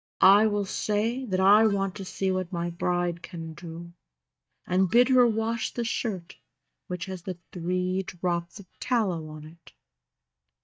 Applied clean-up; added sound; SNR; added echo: neural mask model DeepFilterNet 3.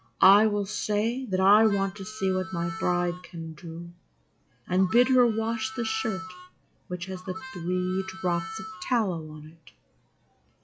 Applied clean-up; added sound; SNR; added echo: classical method log-MMSE.